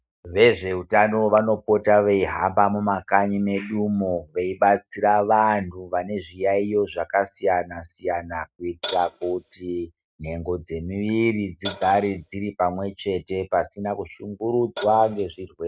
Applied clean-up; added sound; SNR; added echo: neural mask model RNNoise.